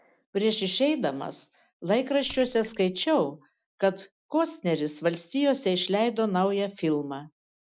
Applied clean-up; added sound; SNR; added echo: neural mask model Resemble Enhance denoiser.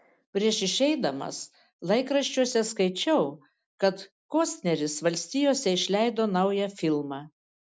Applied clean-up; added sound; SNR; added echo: none; none; none; none.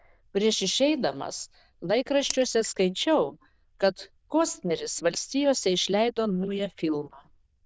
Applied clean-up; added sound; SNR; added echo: neural diffusion model UNIVERSE++.